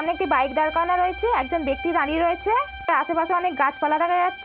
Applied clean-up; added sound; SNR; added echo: none; Bowed string instrument; 14 dB; none.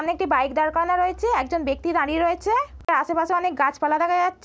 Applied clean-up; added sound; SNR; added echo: none; none; none; none.